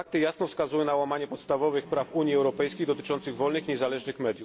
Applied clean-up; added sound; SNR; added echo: none; Buzz; 20 dB; none.